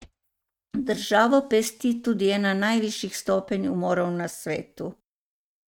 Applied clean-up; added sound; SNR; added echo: neural mask model RNNoise.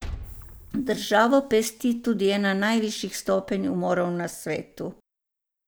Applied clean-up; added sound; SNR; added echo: none; Liquid; 17 dB; none.